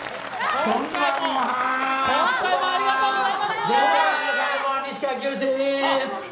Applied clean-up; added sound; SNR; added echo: none; none; none; none.